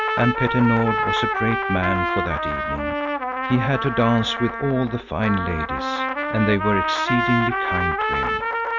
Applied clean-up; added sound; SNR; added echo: none; Trumpet; 1 dB; none.